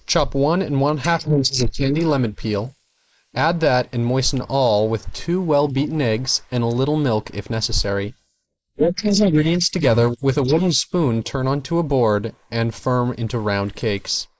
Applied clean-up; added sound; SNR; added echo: neural mask model Resemble Enhance denoiser.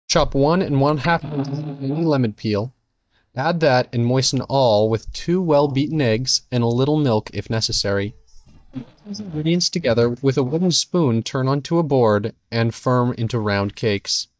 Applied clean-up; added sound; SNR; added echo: neural mask model DeepFilterNet 3.